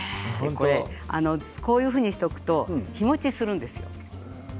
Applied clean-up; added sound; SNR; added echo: none; none; none; none.